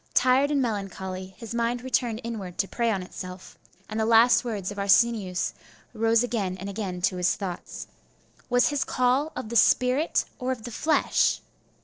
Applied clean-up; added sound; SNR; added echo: neural separator model SepFormer DNS4.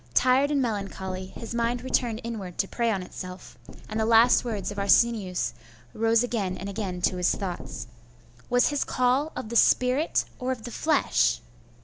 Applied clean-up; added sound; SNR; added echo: none; Knock; 9 dB; none.